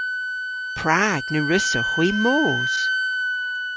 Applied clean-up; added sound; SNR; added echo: none; Wind instrument, woodwind instrument; 0 dB; none.